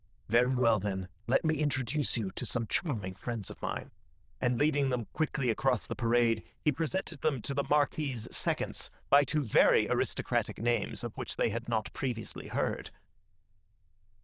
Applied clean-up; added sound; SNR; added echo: neural diffusion model UNIVERSE++.